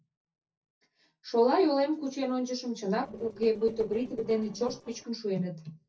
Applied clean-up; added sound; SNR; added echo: neural separator model SepFormer DNS4.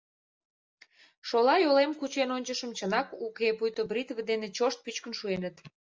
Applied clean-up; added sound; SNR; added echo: none; none; none; none.